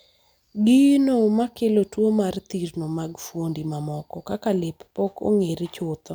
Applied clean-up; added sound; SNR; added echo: none; none; none; none.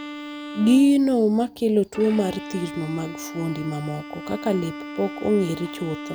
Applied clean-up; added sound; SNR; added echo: none; Bowed string instrument; 12 dB; none.